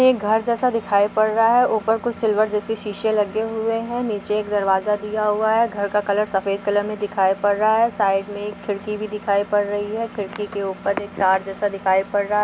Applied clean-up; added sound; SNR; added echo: none; Engine; 18 dB; none.